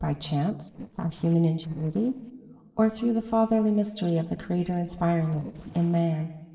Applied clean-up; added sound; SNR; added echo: neural separator model SepFormer DNS4.